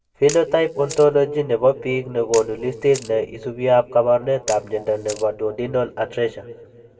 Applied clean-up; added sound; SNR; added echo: none; Camera; 19 dB; reverberation time 2.2 s.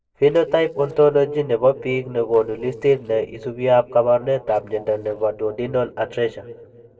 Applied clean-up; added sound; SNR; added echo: neural separator model SepFormer DNS4.